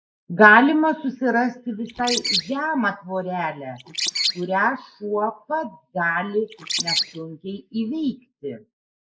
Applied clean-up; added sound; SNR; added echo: neural mask model Resemble Enhance denoiser.